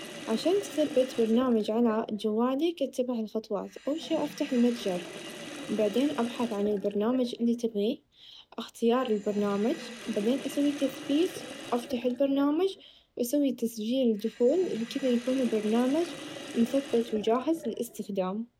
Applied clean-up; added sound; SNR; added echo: none; Sink (filling or washing); 15 dB; none.